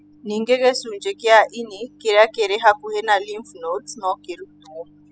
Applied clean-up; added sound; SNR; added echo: classical method spectral subtraction.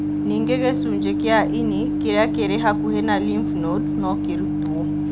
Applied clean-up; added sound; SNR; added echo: none; Microwave oven; -2 dB; none.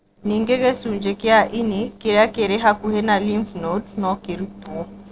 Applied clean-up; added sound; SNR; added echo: neural separator model SepFormer DNS4.